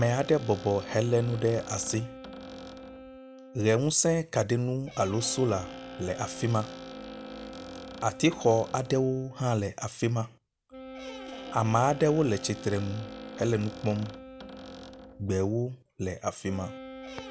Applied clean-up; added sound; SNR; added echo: none; Wind instrument, woodwind instrument + Squeak; 14 dB; none.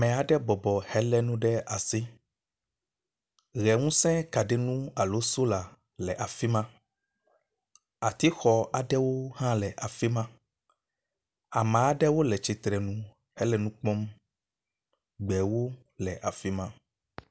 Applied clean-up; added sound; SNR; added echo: none; none; none; none.